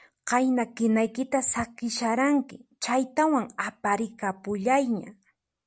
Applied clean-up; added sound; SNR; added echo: none; none; none; none.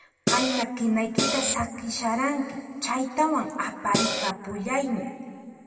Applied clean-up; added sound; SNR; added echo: none; Cymbal; -2 dB; reverberation time 2.1 s.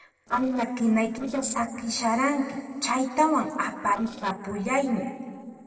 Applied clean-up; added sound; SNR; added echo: neural separator model SepFormer DNS4.